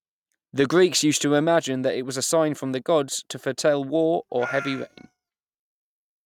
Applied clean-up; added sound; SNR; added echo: neural mask model RNNoise.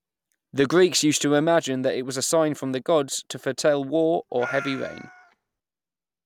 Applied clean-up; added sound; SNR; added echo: none; Meow; 14 dB; none.